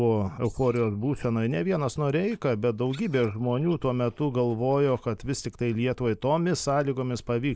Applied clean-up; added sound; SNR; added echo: neural mask model Resemble Enhance denoiser.